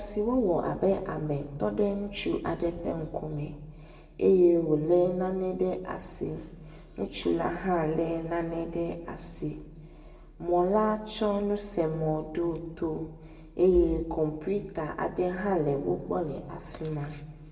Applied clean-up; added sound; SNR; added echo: none; none; none; reverberation time 1.3 s.